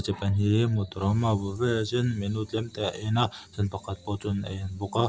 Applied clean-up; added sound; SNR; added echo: none; none; none; none.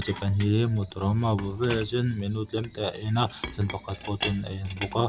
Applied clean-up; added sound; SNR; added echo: none; Chink, clink; 13 dB; none.